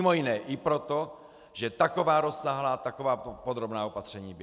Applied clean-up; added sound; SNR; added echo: none; none; none; none.